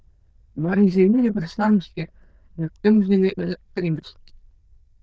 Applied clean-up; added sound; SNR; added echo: neural diffusion model UNIVERSE++.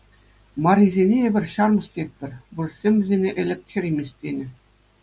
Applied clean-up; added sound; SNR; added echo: none; none; none; none.